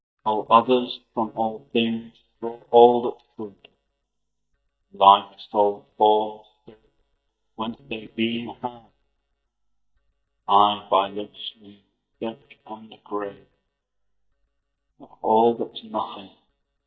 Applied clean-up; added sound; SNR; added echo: neural mask model DeepFilterNet 3.